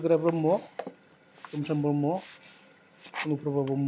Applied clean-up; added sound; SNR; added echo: none; Sink (filling or washing); 16 dB; none.